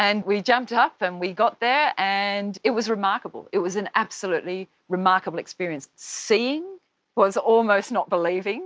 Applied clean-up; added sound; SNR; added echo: none; none; none; none.